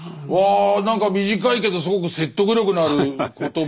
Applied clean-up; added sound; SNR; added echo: none; none; none; none.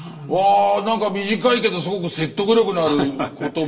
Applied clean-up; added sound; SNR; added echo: none; none; none; reverberation time 1.3 s.